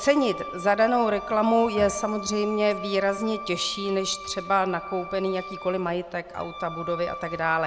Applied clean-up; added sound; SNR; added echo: none; Wind instrument, woodwind instrument; 12 dB; none.